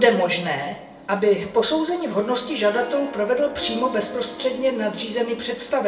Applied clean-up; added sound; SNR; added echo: none; Harp; 17 dB; reverberation time 0.7 s.